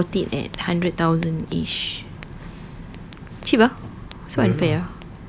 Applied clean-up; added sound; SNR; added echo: none; Fire; 18 dB; none.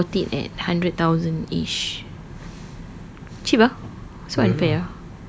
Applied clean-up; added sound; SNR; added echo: none; none; none; none.